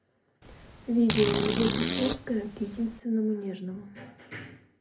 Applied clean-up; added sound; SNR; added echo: none; Fart; 2 dB; reverberation time 0.3 s.